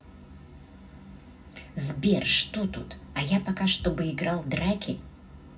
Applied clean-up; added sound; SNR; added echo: none; none; none; reverberation time 0.4 s.